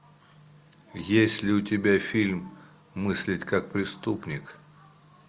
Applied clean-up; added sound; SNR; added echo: none; none; none; none.